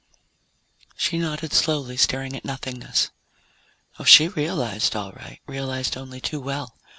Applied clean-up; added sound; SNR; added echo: none; none; none; none.